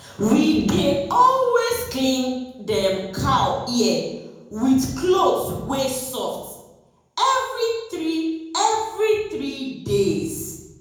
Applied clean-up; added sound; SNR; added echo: none; none; none; reverberation time 0.9 s.